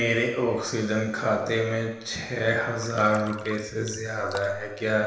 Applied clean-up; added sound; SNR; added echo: none; Drip; 19 dB; reverberation time 1.1 s.